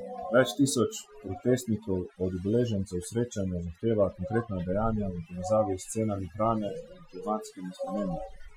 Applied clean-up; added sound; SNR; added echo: classical method Wiener filter.